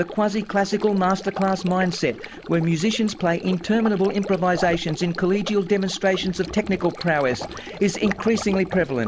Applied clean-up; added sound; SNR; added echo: none; Stream; 13 dB; none.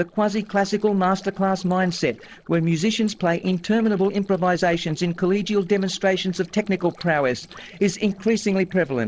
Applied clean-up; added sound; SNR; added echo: neural separator model SepFormer DNS4.